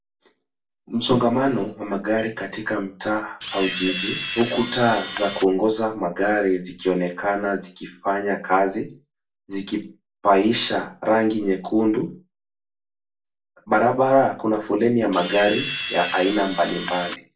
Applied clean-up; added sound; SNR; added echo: none; Camera; 2 dB; reverberation time 0.3 s.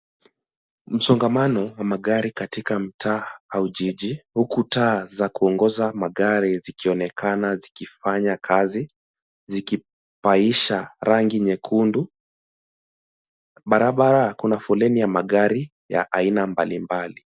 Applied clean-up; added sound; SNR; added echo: none; none; none; none.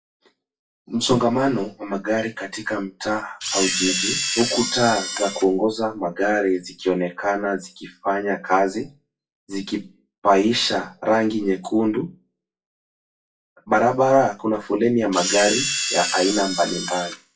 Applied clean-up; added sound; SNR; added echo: classical method WPE with log-MMSE.